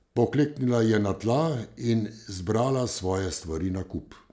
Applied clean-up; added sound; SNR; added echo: none; none; none; none.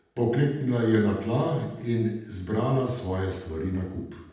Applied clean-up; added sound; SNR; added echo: none; none; none; reverberation time 0.8 s.